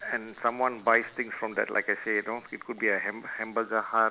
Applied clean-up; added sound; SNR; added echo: none; none; none; none.